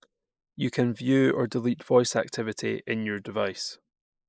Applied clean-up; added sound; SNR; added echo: neural mask model Resemble Enhance denoiser.